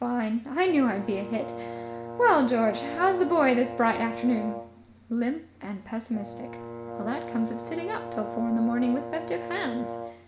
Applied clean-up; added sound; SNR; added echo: none; Brass instrument; 10 dB; reverberation time 2.0 s.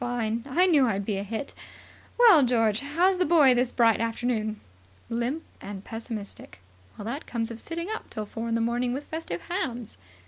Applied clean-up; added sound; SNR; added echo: none; none; none; none.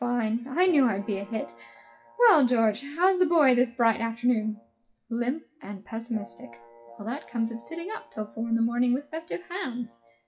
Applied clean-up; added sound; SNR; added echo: classical method WPE with log-MMSE.